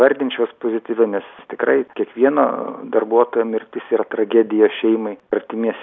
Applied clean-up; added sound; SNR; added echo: none; none; none; none.